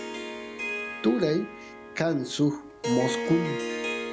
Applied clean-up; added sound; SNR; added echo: none; Harp; 5 dB; none.